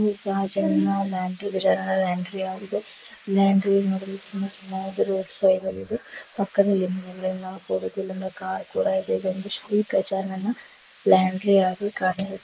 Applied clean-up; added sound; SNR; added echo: neural mask model Resemble Enhance denoiser.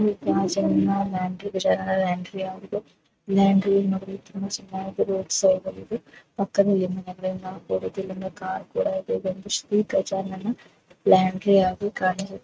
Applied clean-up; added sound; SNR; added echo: neural mask model RNNoise.